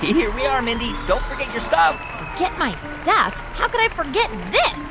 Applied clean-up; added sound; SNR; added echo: none; Applause; 12 dB; none.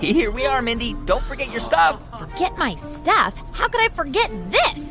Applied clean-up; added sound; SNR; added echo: none; none; none; none.